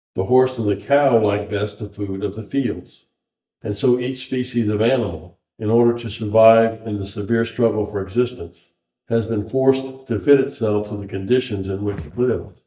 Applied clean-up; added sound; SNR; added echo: neural mask model DeepFilterNet 3.